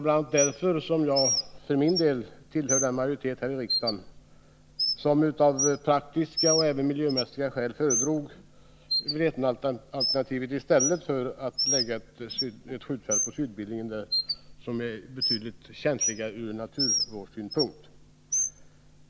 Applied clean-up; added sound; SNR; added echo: none; Bird; 4 dB; none.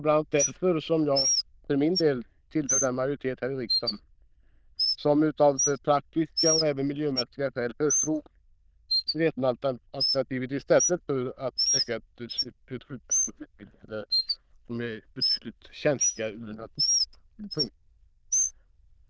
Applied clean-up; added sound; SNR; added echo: neural diffusion model UNIVERSE++.